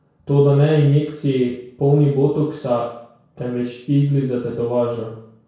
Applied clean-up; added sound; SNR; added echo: none; none; none; reverberation time 0.6 s.